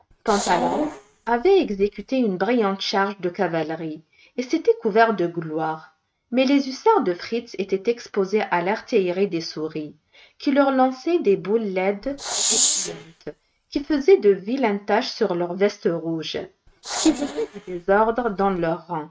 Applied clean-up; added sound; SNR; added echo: neural mask model RNNoise.